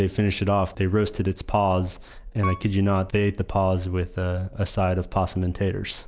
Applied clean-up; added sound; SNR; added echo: none; Piano; 15 dB; none.